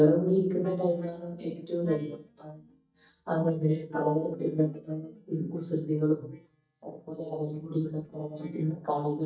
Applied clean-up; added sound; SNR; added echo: neural mask model DeepFilterNet 3.